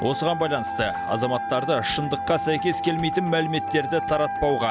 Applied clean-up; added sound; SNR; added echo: none; Wind instrument, woodwind instrument; 4 dB; none.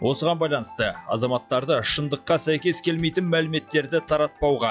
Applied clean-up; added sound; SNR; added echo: classical method log-MMSE.